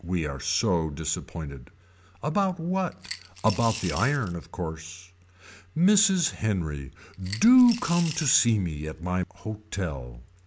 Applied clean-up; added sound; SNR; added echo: none; Coin (dropping) / Glass; 13 dB; none.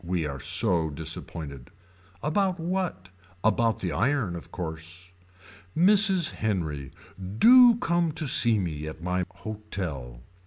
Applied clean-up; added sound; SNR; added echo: none; none; none; none.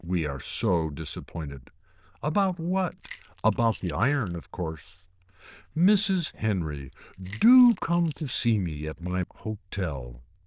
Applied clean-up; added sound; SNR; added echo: neural diffusion model UNIVERSE++.